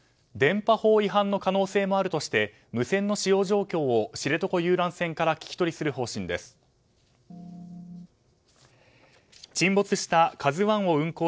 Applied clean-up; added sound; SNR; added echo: neural separator model SepFormer DNS4.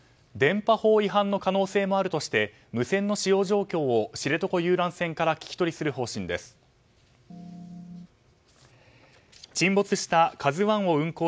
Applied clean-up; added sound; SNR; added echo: none; Organ; 16 dB; none.